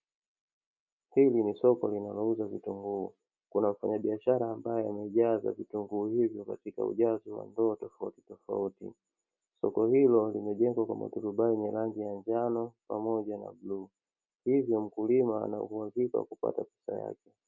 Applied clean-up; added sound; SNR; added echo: none; none; none; none.